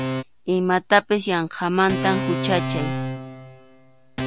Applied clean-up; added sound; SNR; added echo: none; Organ; 6 dB; none.